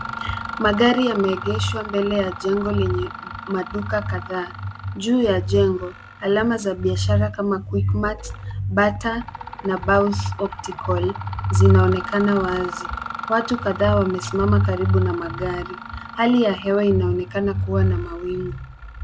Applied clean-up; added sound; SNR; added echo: none; Mechanisms; 13 dB; none.